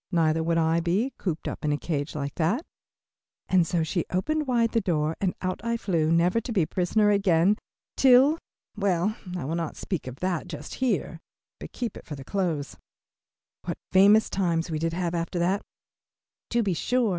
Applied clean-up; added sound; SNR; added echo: none; none; none; none.